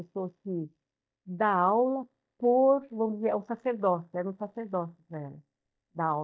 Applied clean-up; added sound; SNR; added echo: neural mask model DeepFilterNet 3.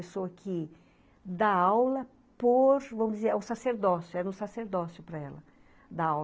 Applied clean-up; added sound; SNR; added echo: none; none; none; none.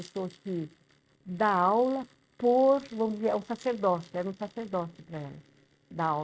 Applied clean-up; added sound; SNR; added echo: neural mask model RNNoise.